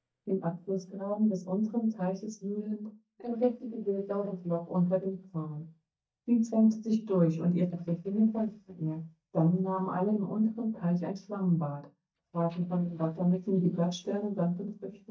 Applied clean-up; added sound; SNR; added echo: neural mask model DeepFilterNet 3.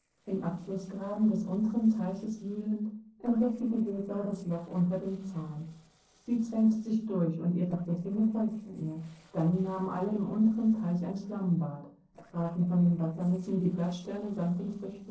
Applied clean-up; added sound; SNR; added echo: neural separator model SepFormer DNS4.